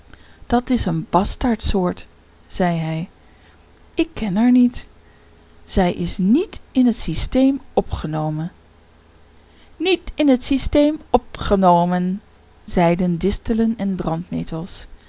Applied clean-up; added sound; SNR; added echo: none; none; none; none.